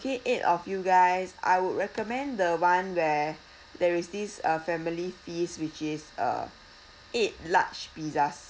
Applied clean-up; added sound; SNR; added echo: none; none; none; none.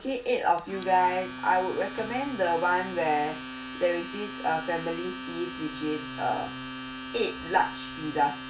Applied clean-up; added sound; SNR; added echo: none; Domestic sounds, home sounds; 10 dB; reverberation time 0.3 s.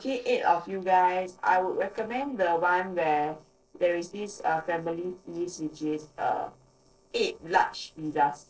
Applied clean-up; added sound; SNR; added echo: neural separator model SepFormer DNS4.